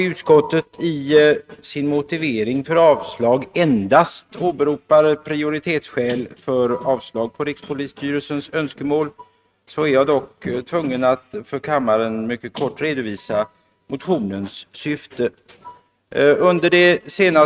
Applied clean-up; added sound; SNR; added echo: neural mask model RNNoise.